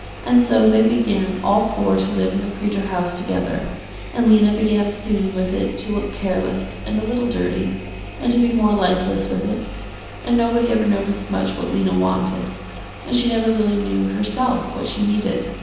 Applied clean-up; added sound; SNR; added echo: none; Engine; 12 dB; reverberation time 1.1 s.